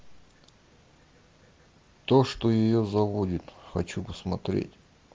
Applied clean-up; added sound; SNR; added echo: none; none; none; none.